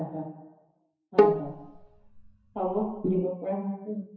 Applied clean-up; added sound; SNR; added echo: classical method WPE with log-MMSE.